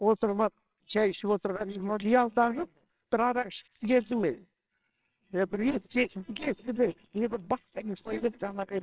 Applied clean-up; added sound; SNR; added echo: neural separator model SepFormer WHAMR!.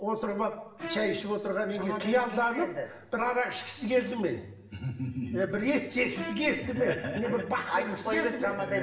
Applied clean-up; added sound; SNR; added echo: none; Bowed string instrument; 14 dB; reverberation time 1.4 s.